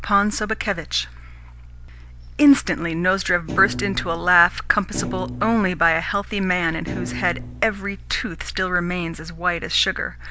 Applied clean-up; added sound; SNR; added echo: none; Thump, thud; 10 dB; none.